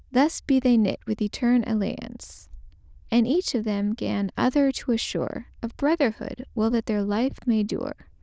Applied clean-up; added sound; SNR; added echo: neural diffusion model UNIVERSE++.